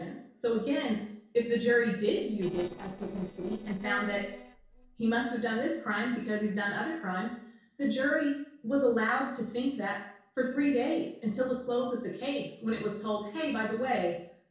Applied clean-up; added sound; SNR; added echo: neural separator model SepFormer DNS4.